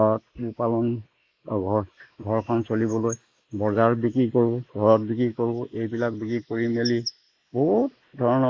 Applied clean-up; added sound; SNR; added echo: neural mask model Resemble Enhance denoiser.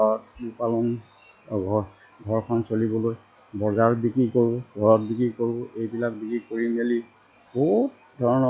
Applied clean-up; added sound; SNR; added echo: classical method log-MMSE.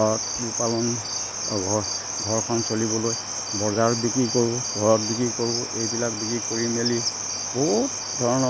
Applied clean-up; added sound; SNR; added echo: none; Cricket; 4 dB; none.